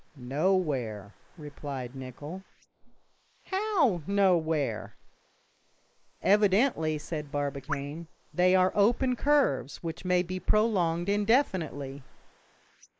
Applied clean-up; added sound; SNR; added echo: neural mask model Resemble Enhance denoiser.